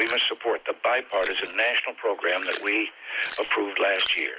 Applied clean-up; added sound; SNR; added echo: neural mask model Resemble Enhance denoiser.